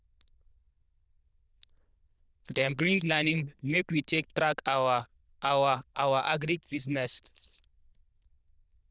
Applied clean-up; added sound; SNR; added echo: neural diffusion model UNIVERSE++.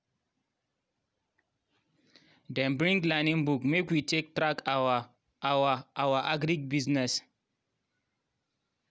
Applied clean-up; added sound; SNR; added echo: none; none; none; none.